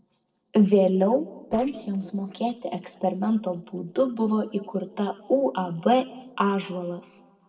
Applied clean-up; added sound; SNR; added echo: neural separator model SepFormer DNS4.